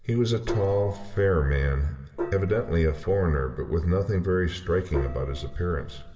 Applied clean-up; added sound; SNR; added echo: none; Gong; 11 dB; reverberation time 1.9 s.